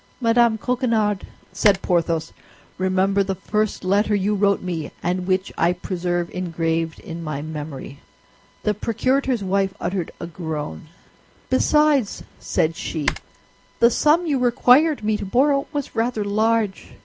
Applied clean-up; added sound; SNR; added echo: none; Typing; 12 dB; none.